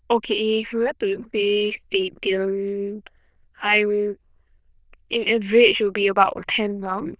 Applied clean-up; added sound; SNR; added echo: neural diffusion model UNIVERSE++.